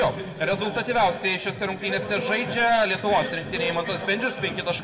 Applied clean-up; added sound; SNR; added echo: none; none; none; reverberation time 1.4 s.